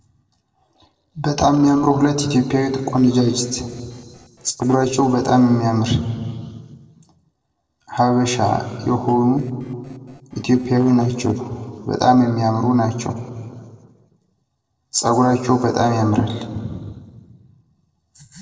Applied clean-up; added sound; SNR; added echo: neural separator model SepFormer DNS4.